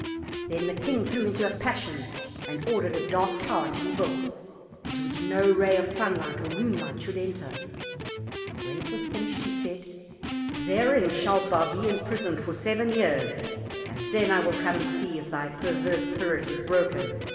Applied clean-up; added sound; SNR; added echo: none; Electric guitar; 6 dB; reverberation time 2.3 s.